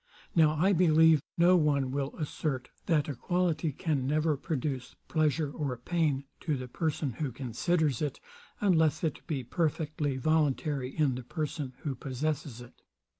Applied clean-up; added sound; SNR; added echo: none; none; none; none.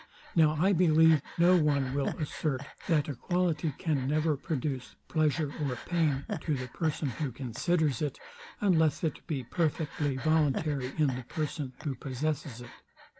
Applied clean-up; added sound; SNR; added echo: none; Breathing; 15 dB; none.